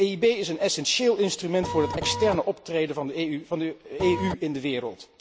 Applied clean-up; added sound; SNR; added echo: none; Printer; 5 dB; none.